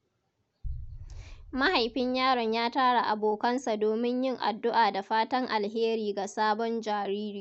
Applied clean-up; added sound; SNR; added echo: none; Boom; 15 dB; none.